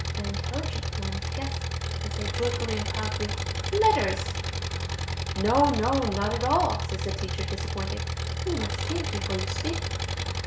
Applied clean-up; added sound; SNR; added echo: none; Engine; -1 dB; none.